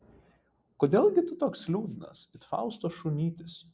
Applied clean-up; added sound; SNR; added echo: none; none; none; none.